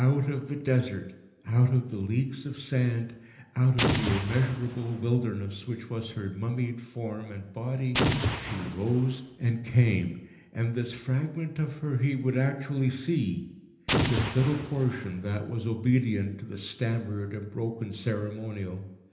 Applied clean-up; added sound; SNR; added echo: none; Explosion; 2 dB; reverberation time 1.0 s.